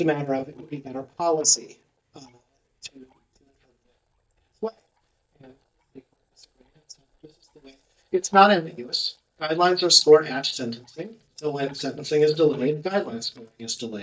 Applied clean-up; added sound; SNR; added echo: neural mask model DeepFilterNet 3.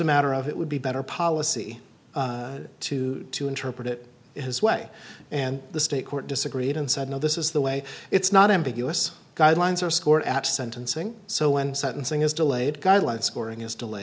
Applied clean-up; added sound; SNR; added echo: none; none; none; none.